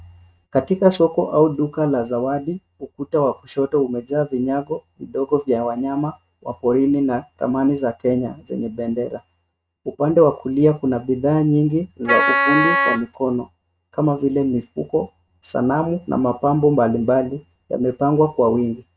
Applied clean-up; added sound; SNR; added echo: neural mask model RNNoise.